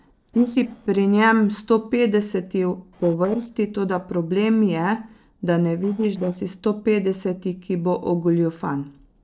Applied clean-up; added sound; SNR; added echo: neural separator model SepFormer DNS4.